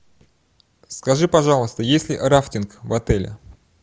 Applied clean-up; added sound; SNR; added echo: none; none; none; none.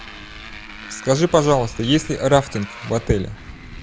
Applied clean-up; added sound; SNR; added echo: none; Motorcycle; 15 dB; none.